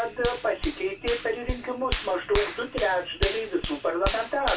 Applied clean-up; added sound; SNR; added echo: none; Hands; 5 dB; reverberation time 0.2 s.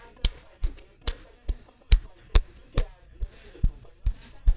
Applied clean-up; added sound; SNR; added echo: neural mask model DeepFilterNet 3.